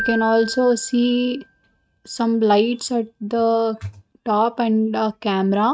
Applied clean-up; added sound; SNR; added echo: neural mask model RNNoise.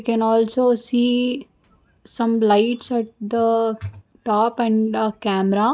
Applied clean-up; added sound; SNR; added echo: none; none; none; none.